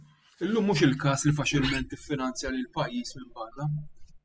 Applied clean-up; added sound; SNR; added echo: classical method spectral subtraction.